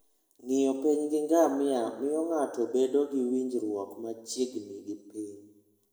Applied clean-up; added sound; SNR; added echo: none; none; none; reverberation time 0.9 s.